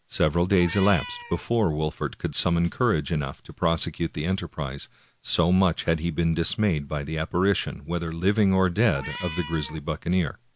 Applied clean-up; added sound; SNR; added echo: none; Meow; 13 dB; none.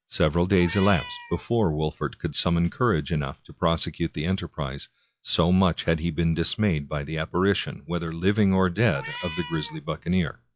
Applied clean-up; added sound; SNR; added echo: classical method log-MMSE.